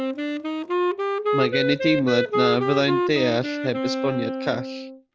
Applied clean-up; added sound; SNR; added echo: none; Wind instrument, woodwind instrument; 0 dB; none.